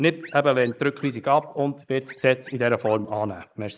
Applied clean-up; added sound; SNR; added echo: neural mask model Resemble Enhance denoiser.